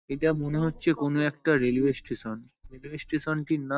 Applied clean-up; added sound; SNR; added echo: neural mask model DeepFilterNet 3.